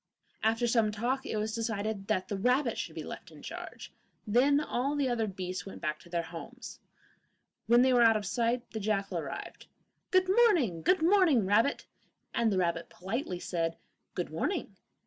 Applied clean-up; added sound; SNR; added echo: none; none; none; none.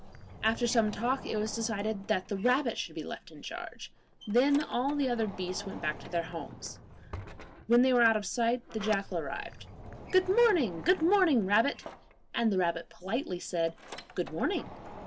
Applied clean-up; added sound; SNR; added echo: none; Sliding door; 15 dB; none.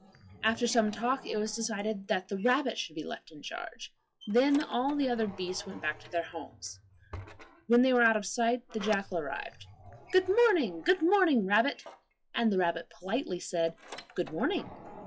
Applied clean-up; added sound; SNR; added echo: classical method log-MMSE.